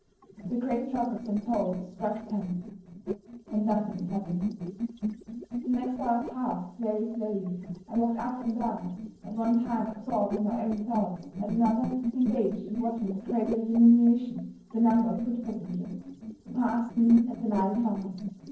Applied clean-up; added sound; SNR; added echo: neural separator model SepFormer DNS4.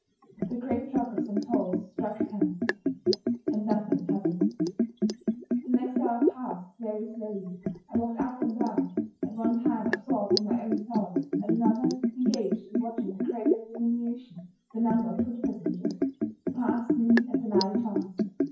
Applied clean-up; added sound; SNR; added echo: classical method WPE with log-MMSE.